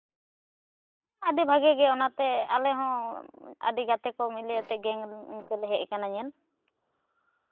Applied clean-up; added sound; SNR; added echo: neural mask model DeepFilterNet 3.